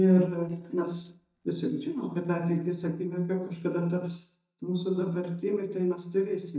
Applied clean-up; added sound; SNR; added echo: neural mask model DeepFilterNet 3.